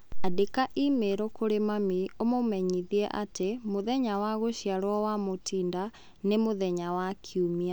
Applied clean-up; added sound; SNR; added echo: none; none; none; none.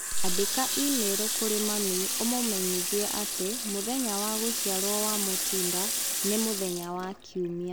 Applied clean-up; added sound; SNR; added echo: none; Water tap, faucet; 0 dB; none.